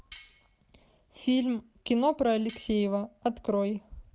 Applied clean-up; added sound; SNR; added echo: none; Cutlery, silverware; 18 dB; none.